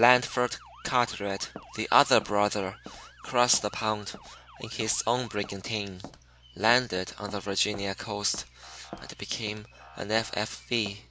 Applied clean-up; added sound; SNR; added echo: none; Motor vehicle (road) / Siren + Walk, footsteps; 19 dB; none.